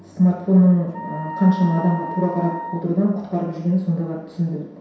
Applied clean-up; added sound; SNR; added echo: none; Wind instrument, woodwind instrument; 13 dB; reverberation time 0.7 s.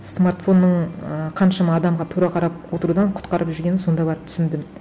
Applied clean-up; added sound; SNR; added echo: none; none; none; none.